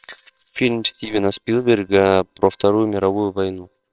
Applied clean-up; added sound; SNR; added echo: neural separator model SepFormer WHAMR!.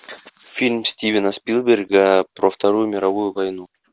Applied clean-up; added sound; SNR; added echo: none; none; none; none.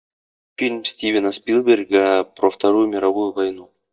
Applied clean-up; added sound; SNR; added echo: neural mask model DeepFilterNet 3.